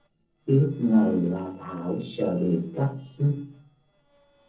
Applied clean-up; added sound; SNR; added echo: neural separator model SepFormer DNS4.